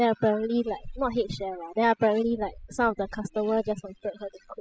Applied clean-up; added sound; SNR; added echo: classical method spectral subtraction.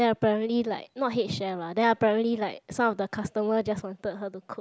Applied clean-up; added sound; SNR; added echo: none; none; none; none.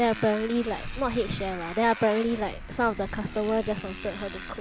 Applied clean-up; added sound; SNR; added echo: none; Motorcycle; 11 dB; none.